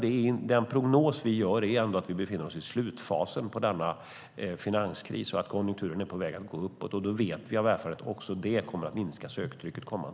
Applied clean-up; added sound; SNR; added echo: none; none; none; none.